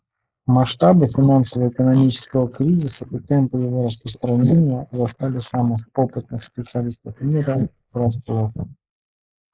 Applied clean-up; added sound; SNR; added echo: neural mask model Resemble Enhance denoiser.